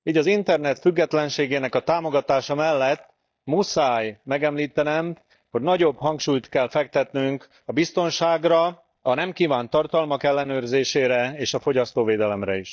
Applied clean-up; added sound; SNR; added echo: neural mask model DeepFilterNet 3.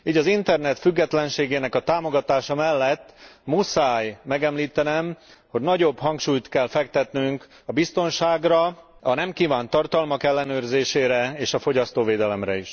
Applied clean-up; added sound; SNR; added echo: none; none; none; none.